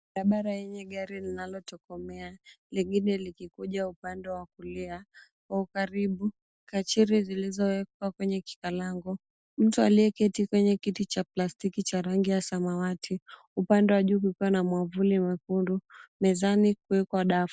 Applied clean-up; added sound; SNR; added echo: none; none; none; none.